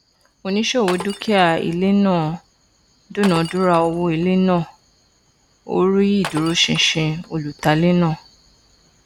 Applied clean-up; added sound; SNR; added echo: none; Glass; 17 dB; none.